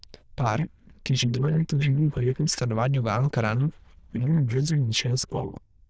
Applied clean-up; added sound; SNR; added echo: neural diffusion model UNIVERSE++.